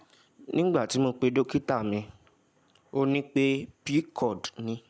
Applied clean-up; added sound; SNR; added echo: none; none; none; none.